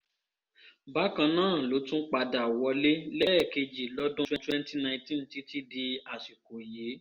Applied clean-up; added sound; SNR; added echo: none; none; none; none.